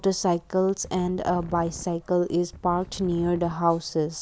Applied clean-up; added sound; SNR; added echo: none; Wind; 16 dB; none.